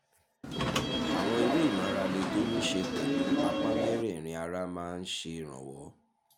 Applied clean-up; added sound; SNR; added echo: none; Subway, metro, underground / Sliding door; -4 dB; none.